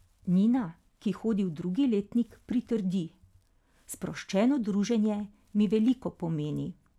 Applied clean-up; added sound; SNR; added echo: none; none; none; none.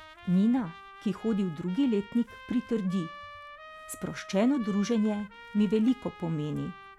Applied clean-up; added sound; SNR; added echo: none; Trumpet; 18 dB; none.